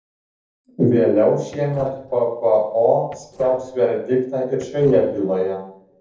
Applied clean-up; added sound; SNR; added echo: neural separator model SepFormer DNS4.